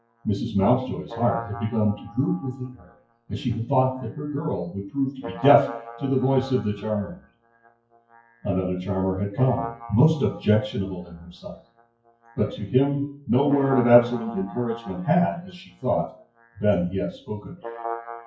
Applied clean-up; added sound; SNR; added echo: classical method WPE with log-MMSE.